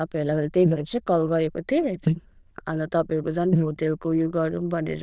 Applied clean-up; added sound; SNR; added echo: neural diffusion model UNIVERSE++.